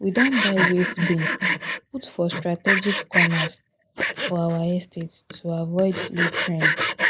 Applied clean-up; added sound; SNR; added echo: neural mask model Resemble Enhance denoiser.